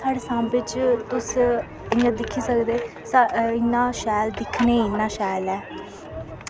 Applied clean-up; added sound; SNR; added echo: none; Meow; 17 dB; none.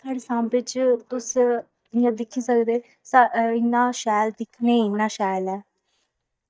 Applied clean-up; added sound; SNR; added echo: neural mask model DeepFilterNet 3.